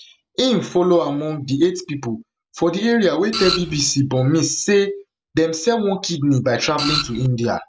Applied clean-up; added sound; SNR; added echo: none; Printer; 4 dB; none.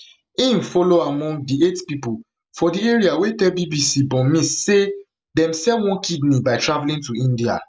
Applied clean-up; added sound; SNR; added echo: none; none; none; none.